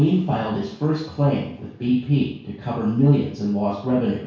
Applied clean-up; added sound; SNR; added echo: none; none; none; reverberation time 0.6 s.